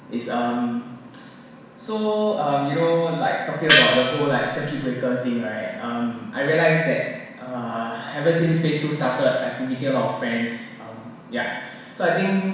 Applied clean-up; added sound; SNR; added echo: none; Gong; -2 dB; reverberation time 1.1 s.